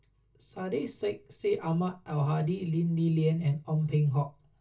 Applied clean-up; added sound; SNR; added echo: none; none; none; reverberation time 0.2 s.